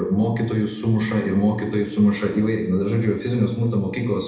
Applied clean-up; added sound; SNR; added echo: none; none; none; reverberation time 0.8 s.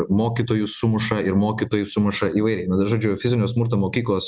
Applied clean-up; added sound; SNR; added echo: none; none; none; none.